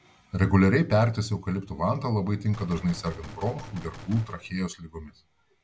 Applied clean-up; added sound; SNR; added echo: none; Gunshot, gunfire; 18 dB; none.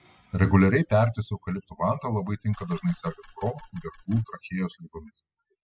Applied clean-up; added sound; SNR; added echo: classical method spectral subtraction.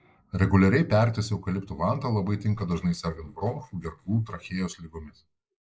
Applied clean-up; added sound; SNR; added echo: neural mask model Resemble Enhance denoiser.